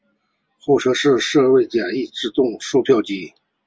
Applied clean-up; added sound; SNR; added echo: none; none; none; none.